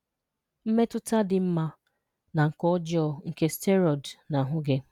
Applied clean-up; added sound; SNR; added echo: none; none; none; none.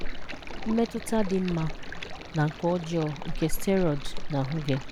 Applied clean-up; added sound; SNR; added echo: none; Stream; 3 dB; none.